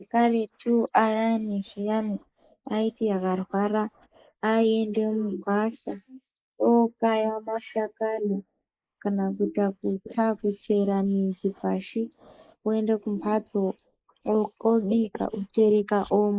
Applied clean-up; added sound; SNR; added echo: neural mask model Resemble Enhance denoiser.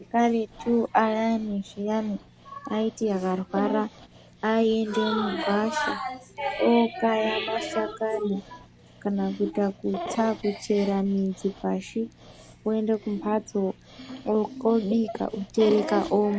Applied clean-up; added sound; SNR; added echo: none; Dog; 16 dB; none.